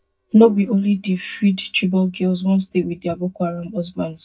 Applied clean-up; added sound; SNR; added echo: neural mask model DeepFilterNet 3.